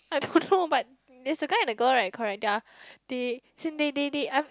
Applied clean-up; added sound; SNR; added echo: none; none; none; none.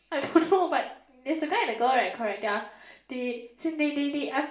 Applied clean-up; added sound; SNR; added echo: none; none; none; reverberation time 0.5 s.